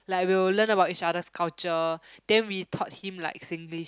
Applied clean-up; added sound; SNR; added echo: none; none; none; none.